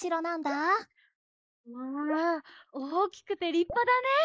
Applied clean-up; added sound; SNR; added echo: neural mask model Resemble Enhance denoiser.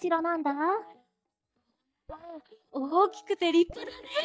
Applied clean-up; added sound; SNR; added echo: neural mask model DeepFilterNet 3.